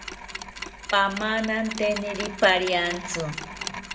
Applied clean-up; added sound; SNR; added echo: none; Mechanisms; 10 dB; reverberation time 0.8 s.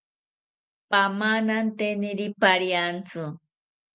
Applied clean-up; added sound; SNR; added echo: none; none; none; none.